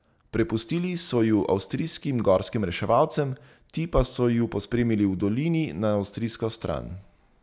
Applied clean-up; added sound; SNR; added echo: none; none; none; none.